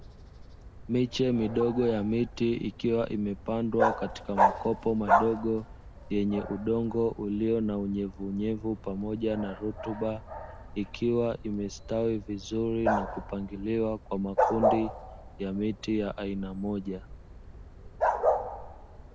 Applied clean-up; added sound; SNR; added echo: none; Bark; 3 dB; none.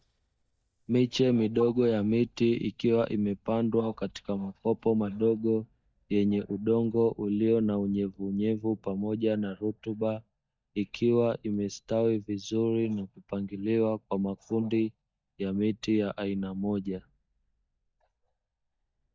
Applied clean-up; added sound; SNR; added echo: neural mask model DeepFilterNet 3.